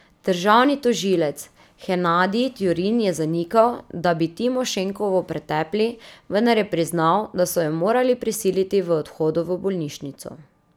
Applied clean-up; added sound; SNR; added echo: none; none; none; none.